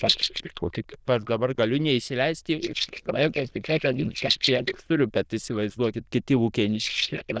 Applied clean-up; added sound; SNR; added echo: neural diffusion model UNIVERSE++.